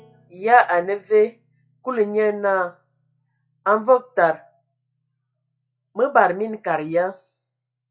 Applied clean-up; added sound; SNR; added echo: classical method log-MMSE.